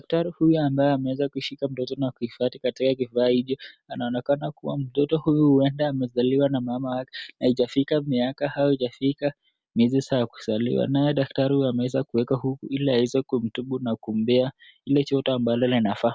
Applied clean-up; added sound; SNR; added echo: none; none; none; none.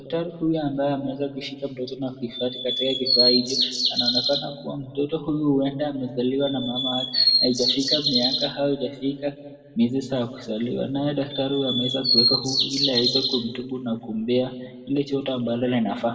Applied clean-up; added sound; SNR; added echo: none; Bird vocalization, bird call, bird song; -1 dB; reverberation time 1.3 s.